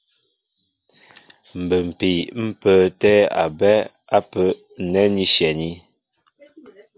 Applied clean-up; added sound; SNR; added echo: none; none; none; none.